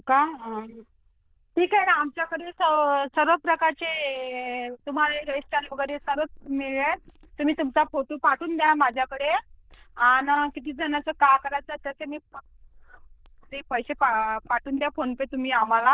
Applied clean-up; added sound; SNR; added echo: neural diffusion model UNIVERSE++.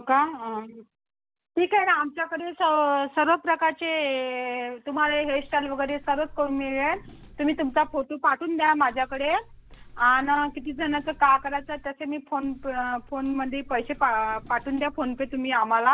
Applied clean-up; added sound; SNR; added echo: none; Walk, footsteps; 19 dB; none.